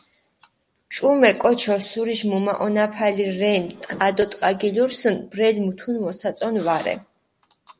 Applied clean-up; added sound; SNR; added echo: none; none; none; none.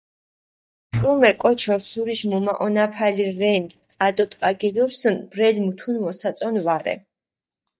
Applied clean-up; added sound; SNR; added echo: neural mask model DeepFilterNet 3.